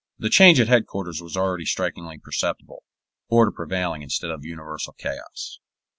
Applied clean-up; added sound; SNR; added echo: none; none; none; none.